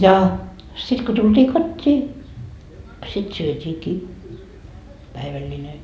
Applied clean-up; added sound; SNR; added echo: none; none; none; none.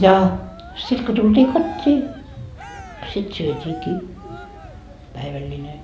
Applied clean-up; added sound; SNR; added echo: none; Cheering; 18 dB; none.